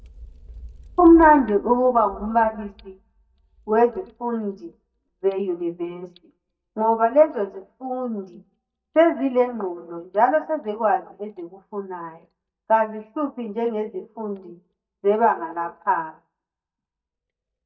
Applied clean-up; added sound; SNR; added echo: neural mask model DeepFilterNet 3.